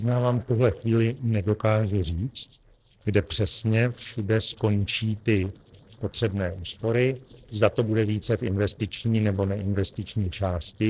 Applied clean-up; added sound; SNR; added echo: neural separator model SepFormer DNS4.